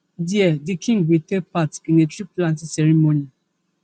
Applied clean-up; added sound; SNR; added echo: none; none; none; none.